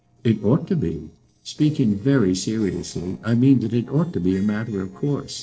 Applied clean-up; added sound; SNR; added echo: neural separator model SepFormer DNS4.